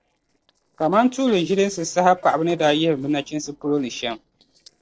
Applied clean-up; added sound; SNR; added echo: neural separator model SepFormer DNS4.